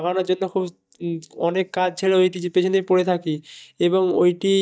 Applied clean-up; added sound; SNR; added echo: neural mask model DeepFilterNet 3.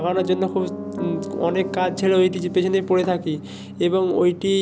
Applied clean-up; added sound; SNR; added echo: none; Piano; 11 dB; none.